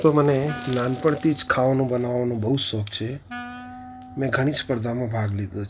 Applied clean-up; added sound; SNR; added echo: none; Wind instrument, woodwind instrument; 18 dB; none.